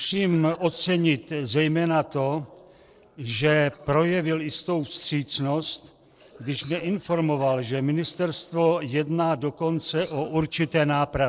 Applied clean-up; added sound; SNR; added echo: neural separator model SepFormer DNS4.